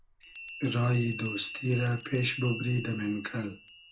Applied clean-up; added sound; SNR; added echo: none; Bell; 6 dB; reverberation time 0.2 s.